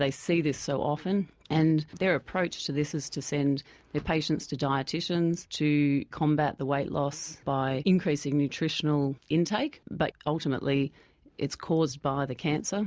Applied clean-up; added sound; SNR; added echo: none; none; none; none.